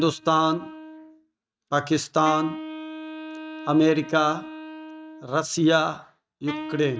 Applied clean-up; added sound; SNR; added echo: neural mask model RNNoise.